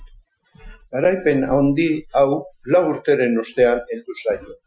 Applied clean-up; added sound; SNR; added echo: classical method Wiener filter.